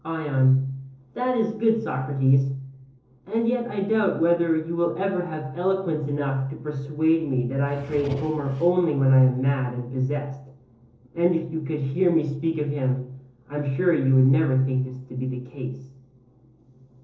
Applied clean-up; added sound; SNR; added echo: neural separator model SepFormer DNS4.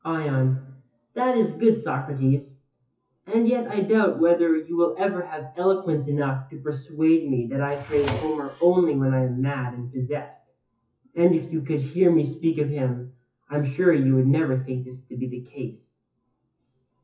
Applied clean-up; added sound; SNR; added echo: classical method WPE with log-MMSE.